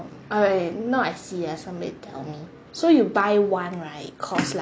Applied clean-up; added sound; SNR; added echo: none; none; none; none.